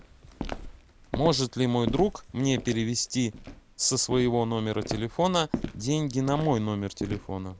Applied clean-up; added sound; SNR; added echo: none; Walk, footsteps; 11 dB; none.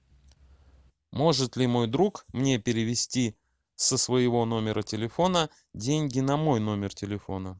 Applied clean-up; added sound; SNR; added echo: none; none; none; none.